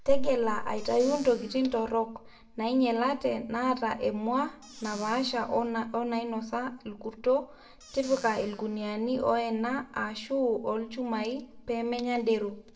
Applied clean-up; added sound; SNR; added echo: none; Squeak / Cupboard open or close; 19 dB; reverberation time 0.5 s.